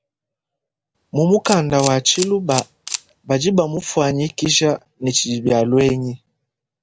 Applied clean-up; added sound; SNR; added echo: none; Camera; 11 dB; none.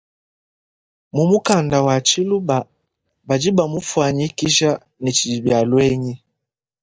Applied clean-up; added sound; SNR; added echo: neural mask model DeepFilterNet 3.